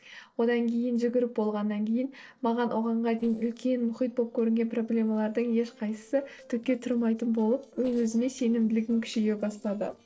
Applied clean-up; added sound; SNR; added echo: neural separator model SepFormer DNS4.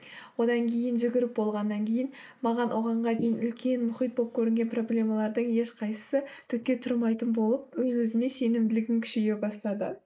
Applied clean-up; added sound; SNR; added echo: neural mask model Resemble Enhance denoiser.